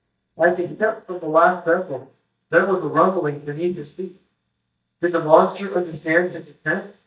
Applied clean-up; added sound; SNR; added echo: neural mask model DeepFilterNet 3.